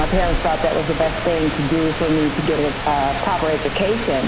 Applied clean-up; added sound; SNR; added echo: none; Rain; 4 dB; none.